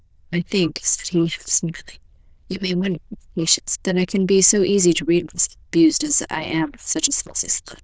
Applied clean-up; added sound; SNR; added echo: neural diffusion model UNIVERSE++.